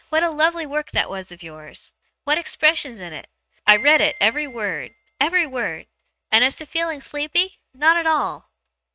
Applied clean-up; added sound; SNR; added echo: neural mask model RNNoise.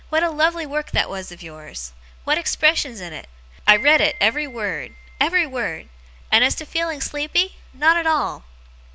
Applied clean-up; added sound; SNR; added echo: none; Glockenspiel; 13 dB; none.